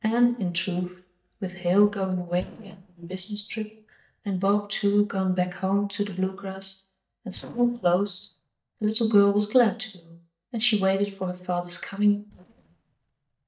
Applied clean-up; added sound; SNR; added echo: neural mask model DeepFilterNet 3.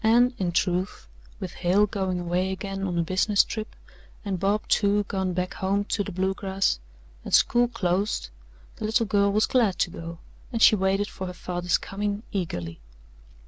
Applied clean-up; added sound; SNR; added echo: none; none; none; none.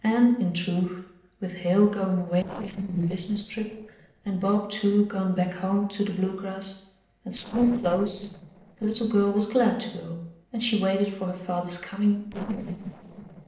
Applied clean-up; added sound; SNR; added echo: neural separator model SepFormer DNS4.